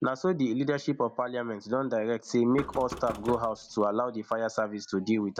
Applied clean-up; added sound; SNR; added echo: none; Knock; 13 dB; none.